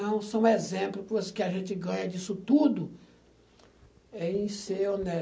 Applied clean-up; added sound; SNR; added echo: none; none; none; none.